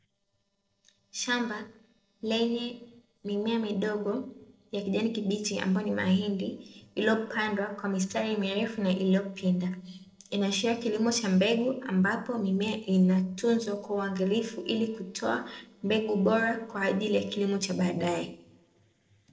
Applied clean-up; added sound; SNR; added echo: neural separator model SepFormer DNS4.